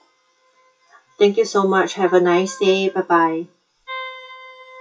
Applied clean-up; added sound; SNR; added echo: classical method WPE with log-MMSE.